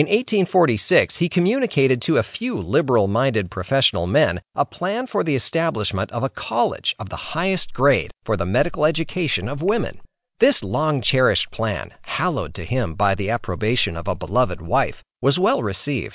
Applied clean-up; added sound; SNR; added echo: none; none; none; none.